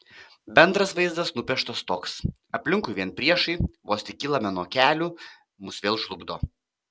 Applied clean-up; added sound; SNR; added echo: none; none; none; none.